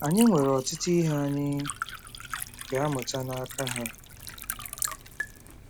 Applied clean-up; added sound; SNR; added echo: none; Liquid; 10 dB; none.